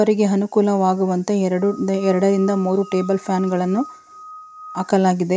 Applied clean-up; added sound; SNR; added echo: none; Screech / Glass; 19 dB; none.